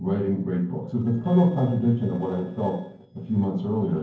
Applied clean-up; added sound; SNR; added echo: neural separator model SepFormer DNS4.